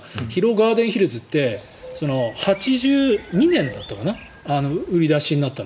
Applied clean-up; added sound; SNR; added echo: none; Bird; 19 dB; none.